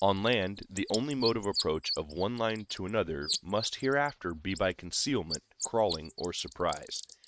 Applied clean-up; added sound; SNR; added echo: neural mask model RNNoise.